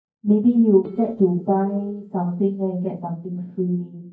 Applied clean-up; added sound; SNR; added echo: neural mask model DeepFilterNet 3.